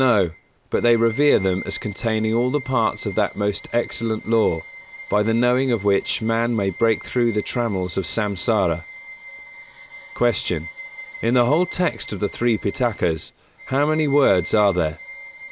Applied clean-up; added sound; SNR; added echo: none; Bowed string instrument; 17 dB; none.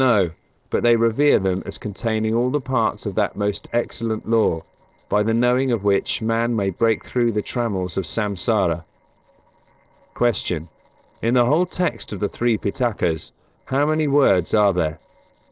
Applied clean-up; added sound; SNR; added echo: neural separator model SepFormer DNS4.